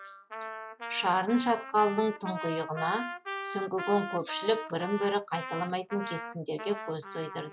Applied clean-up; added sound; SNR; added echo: classical method log-MMSE.